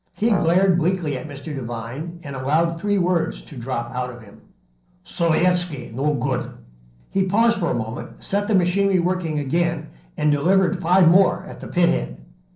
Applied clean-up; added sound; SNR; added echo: neural separator model SepFormer DNS4.